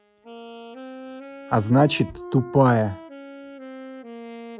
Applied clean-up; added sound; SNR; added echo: classical method log-MMSE.